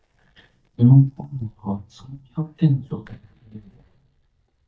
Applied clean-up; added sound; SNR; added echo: neural mask model DeepFilterNet 3.